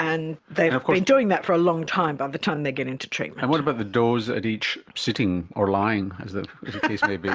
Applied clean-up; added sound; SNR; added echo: none; none; none; none.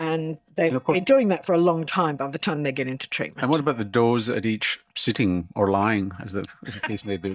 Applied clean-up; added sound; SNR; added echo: neural mask model DeepFilterNet 3.